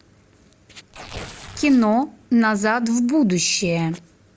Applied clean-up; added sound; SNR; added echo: none; Tearing; 17 dB; none.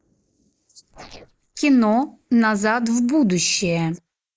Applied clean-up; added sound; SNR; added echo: neural mask model Resemble Enhance denoiser.